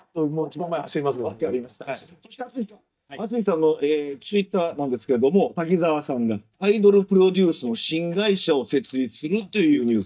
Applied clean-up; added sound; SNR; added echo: neural mask model DeepFilterNet 3.